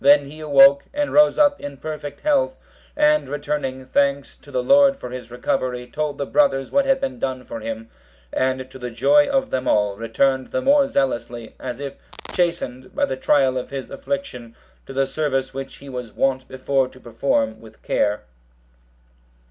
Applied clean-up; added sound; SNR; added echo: none; Domestic sounds, home sounds; 15 dB; none.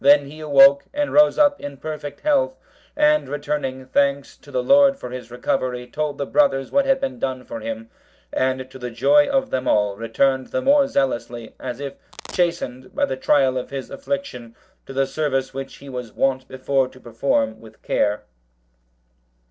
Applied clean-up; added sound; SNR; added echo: neural separator model SepFormer DNS4.